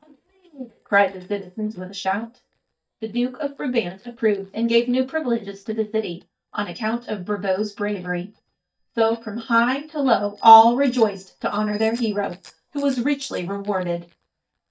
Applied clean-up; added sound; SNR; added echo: neural mask model DeepFilterNet 3.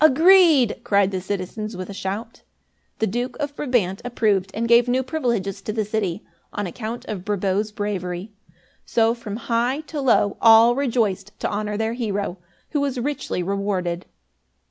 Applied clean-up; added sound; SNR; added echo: none; none; none; none.